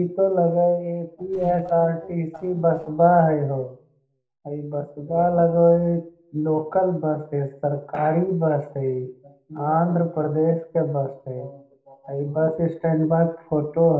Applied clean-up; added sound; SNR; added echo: neural separator model SepFormer DNS4.